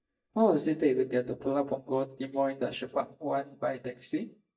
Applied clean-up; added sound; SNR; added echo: neural mask model DeepFilterNet 3.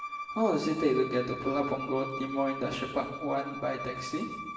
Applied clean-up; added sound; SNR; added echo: none; Bowed string instrument; 8 dB; reverberation time 1.1 s.